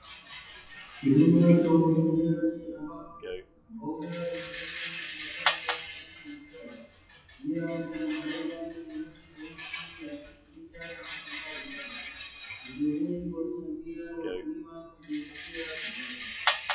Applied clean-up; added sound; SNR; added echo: classical method WPE with log-MMSE.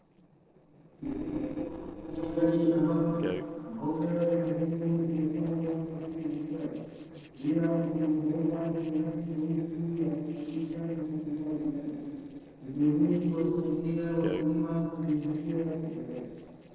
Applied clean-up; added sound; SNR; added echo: neural separator model SepFormer DNS4.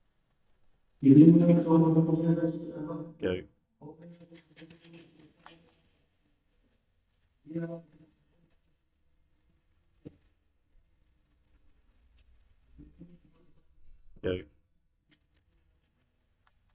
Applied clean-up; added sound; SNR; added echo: neural mask model DeepFilterNet 3.